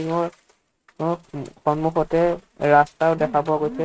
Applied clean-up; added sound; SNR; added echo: neural mask model RNNoise.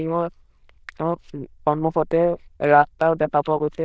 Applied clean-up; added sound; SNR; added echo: neural diffusion model UNIVERSE++.